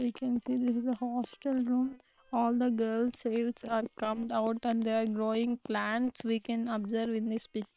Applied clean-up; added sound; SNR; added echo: neural separator model SepFormer WHAM!.